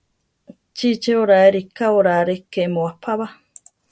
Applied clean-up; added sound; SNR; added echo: none; none; none; none.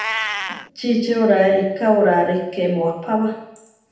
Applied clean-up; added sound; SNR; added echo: none; Meow; 13 dB; reverberation time 0.8 s.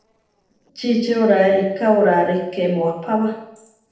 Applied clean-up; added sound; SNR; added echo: neural separator model SepFormer DNS4.